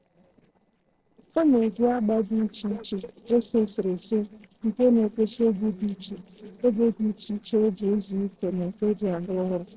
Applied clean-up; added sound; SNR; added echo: neural separator model SepFormer DNS4.